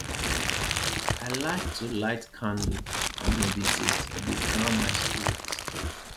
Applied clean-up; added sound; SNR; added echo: none; Crumpling, crinkling; -3 dB; none.